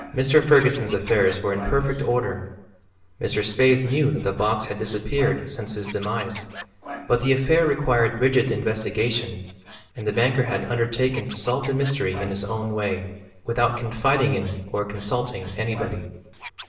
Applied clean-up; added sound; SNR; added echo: none; Scratching (performance technique); 18 dB; reverberation time 0.8 s.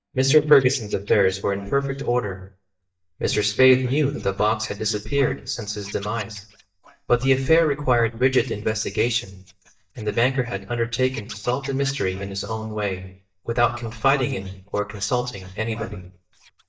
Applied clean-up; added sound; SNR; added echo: neural mask model DeepFilterNet 3.